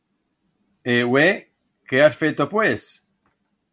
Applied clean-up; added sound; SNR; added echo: none; none; none; none.